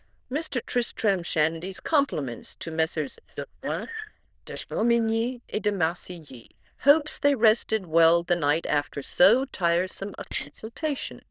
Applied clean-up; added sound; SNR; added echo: neural diffusion model UNIVERSE++.